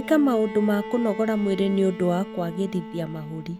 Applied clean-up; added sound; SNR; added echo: none; Bowed string instrument; 12 dB; none.